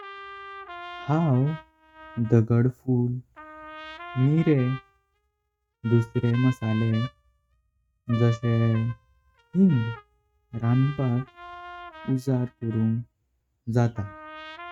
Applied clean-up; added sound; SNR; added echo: neural mask model RNNoise.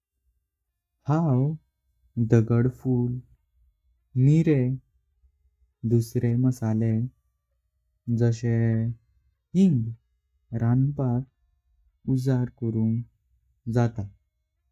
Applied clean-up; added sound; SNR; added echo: neural mask model DeepFilterNet 3.